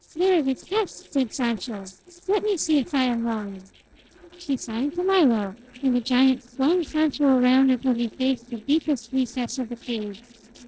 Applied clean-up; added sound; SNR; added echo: neural separator model SepFormer DNS4.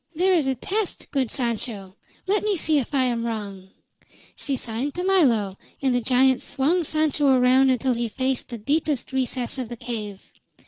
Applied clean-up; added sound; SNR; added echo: none; none; none; none.